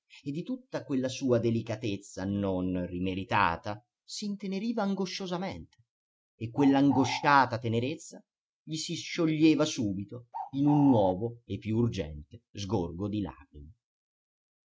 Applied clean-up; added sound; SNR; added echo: neural mask model RNNoise.